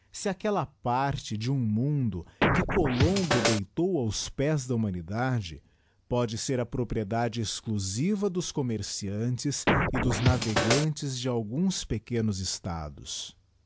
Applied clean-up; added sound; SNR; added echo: none; Scratching (performance technique); -3 dB; none.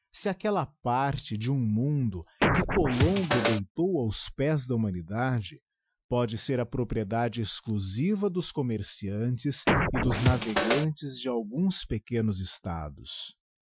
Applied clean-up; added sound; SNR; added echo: classical method Wiener filter.